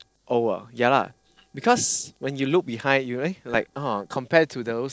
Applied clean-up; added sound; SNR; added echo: neural separator model SepFormer DNS4.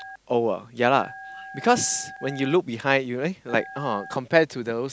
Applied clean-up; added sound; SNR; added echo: none; Telephone; 18 dB; none.